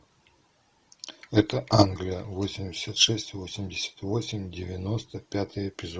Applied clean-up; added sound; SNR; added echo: none; none; none; none.